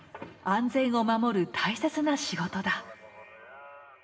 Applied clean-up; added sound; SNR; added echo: none; none; none; reverberation time 1.2 s.